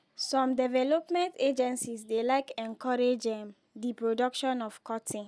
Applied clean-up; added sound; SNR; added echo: none; none; none; none.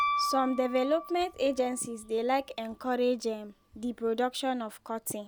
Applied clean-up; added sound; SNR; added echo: none; Piano; 9 dB; none.